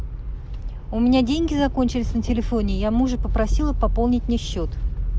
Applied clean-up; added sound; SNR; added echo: none; none; none; none.